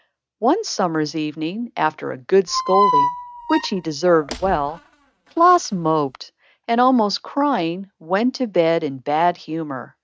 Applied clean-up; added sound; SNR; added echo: neural mask model RNNoise.